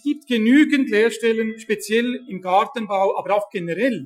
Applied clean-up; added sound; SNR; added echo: classical method Wiener filter.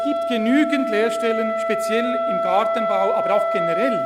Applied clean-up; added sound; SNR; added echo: none; Wind instrument, woodwind instrument; 0 dB; none.